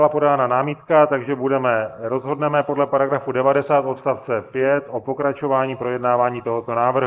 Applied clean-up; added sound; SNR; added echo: neural mask model Resemble Enhance denoiser.